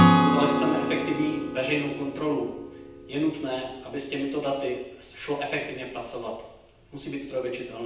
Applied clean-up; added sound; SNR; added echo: none; Acoustic guitar / Strum; -2 dB; reverberation time 0.9 s.